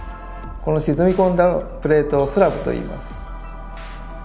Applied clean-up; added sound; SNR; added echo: none; none; none; none.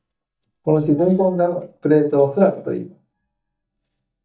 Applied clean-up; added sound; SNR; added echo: neural mask model DeepFilterNet 3.